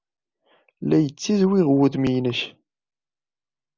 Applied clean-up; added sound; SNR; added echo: none; none; none; none.